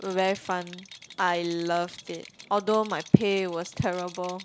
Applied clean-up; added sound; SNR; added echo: none; Rattle; 20 dB; none.